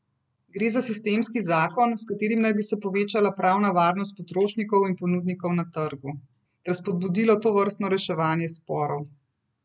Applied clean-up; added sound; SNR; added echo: none; none; none; none.